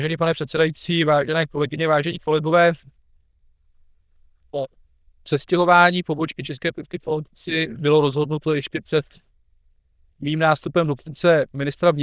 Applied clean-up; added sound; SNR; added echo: neural diffusion model UNIVERSE++.